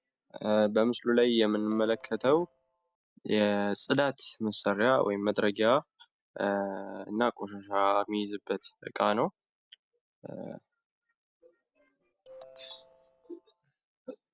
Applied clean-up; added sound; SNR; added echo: neural separator model SepFormer DNS4.